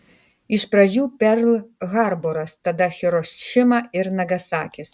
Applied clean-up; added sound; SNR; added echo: none; none; none; none.